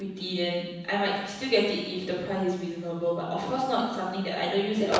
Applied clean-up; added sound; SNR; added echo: none; Telephone; 14 dB; reverberation time 1.1 s.